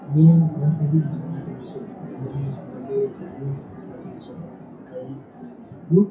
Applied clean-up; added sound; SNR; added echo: classical method WPE with log-MMSE.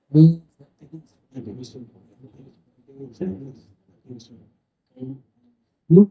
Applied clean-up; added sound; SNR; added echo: neural mask model DeepFilterNet 3.